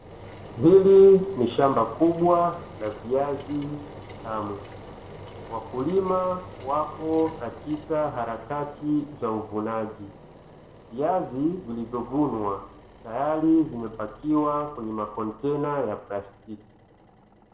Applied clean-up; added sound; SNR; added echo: none; Engine; 18 dB; reverberation time 0.6 s.